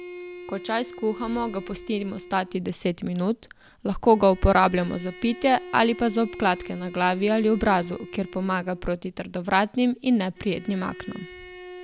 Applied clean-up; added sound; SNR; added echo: none; Bowed string instrument; 17 dB; none.